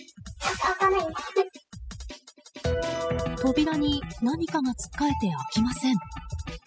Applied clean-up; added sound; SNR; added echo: classical method spectral subtraction.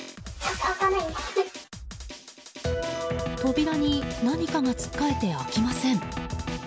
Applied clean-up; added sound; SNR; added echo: none; Drum; 12 dB; none.